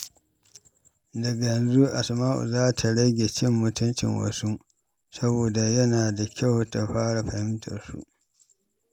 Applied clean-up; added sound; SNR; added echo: none; none; none; none.